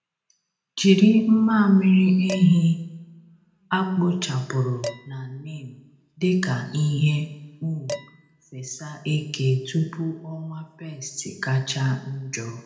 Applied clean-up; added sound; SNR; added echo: none; Dishes, pots, and pans; 18 dB; reverberation time 0.8 s.